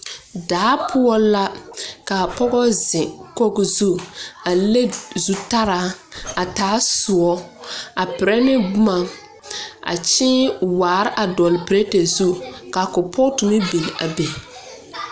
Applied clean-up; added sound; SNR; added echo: none; Breathing; 16 dB; none.